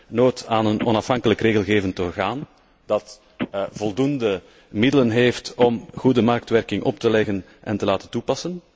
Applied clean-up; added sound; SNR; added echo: none; Telephone; 16 dB; none.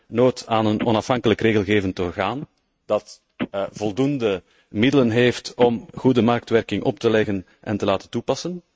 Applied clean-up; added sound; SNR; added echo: neural mask model RNNoise.